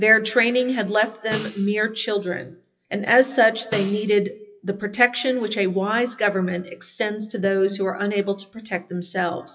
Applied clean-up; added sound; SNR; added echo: classical method WPE with log-MMSE.